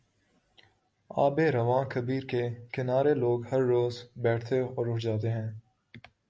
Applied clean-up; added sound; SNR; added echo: none; none; none; none.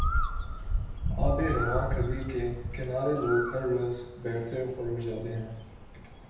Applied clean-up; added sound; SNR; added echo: none; Bird; 0 dB; reverberation time 0.8 s.